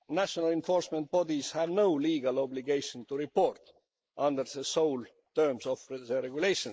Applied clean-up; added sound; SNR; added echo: neural mask model Resemble Enhance denoiser.